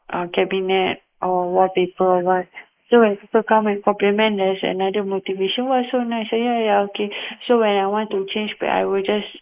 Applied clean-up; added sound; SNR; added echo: neural mask model Resemble Enhance denoiser.